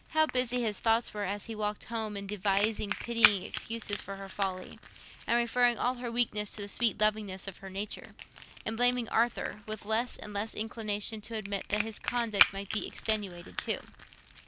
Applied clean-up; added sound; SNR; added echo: none; Crackle; 3 dB; none.